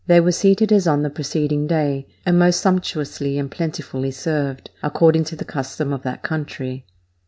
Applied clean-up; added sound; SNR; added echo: none; none; none; none.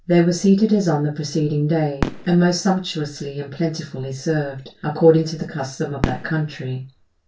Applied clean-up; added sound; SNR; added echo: none; Fireworks; 14 dB; reverberation time 0.2 s.